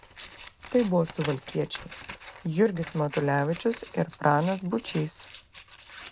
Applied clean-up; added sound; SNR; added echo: none; Scissors; 16 dB; none.